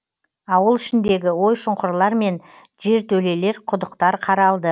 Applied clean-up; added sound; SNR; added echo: none; none; none; none.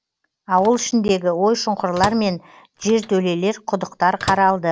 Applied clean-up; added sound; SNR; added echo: none; Microwave oven; 17 dB; none.